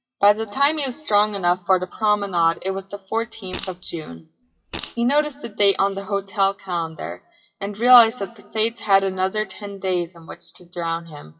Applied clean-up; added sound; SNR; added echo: classical method WPE with log-MMSE.